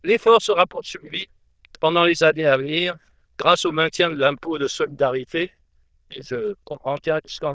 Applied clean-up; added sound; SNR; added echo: neural diffusion model UNIVERSE++.